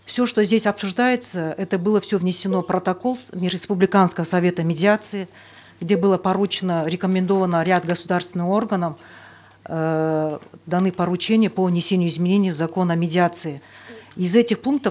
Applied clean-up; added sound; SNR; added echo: none; Cowbell; 19 dB; none.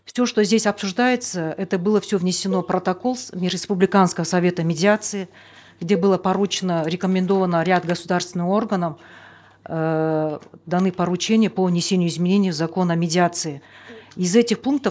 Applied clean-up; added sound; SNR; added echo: neural mask model DeepFilterNet 3.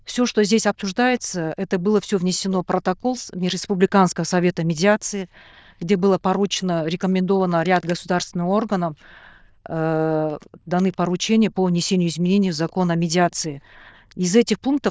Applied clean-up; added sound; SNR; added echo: neural diffusion model UNIVERSE++.